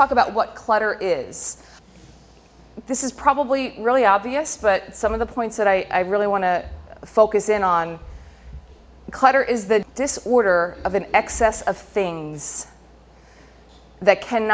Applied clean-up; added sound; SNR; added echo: none; none; none; none.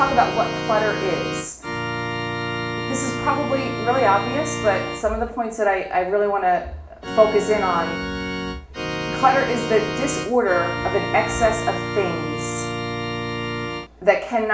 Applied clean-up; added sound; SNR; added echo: none; Organ; 5 dB; reverberation time 0.5 s.